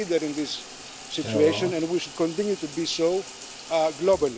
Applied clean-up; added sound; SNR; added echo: none; Bathtub (filling or washing) / Water tap, faucet; 11 dB; none.